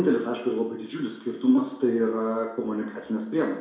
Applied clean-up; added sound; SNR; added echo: none; none; none; reverberation time 0.6 s.